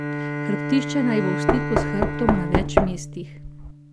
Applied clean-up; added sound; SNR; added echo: none; Bowed string instrument + Knock; -2 dB; none.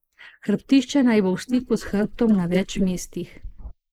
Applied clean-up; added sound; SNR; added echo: neural mask model Resemble Enhance denoiser.